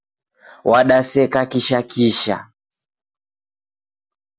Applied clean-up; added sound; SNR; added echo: none; none; none; none.